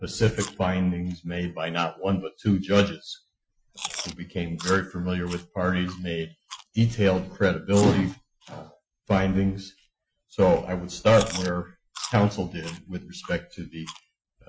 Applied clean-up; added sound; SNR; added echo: classical method Wiener filter.